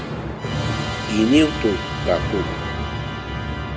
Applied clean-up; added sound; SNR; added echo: none; Musical instrument; 2 dB; reverberation time 0.8 s.